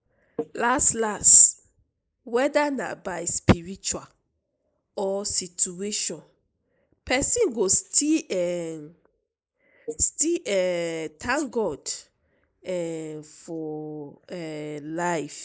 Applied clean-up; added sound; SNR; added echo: neural mask model Resemble Enhance denoiser.